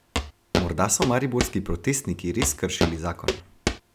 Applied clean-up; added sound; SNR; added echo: none; Walk, footsteps; 2 dB; none.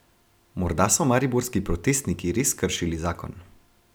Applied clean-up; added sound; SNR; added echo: none; none; none; none.